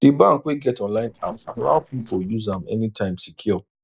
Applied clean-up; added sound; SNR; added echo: neural separator model SepFormer DNS4.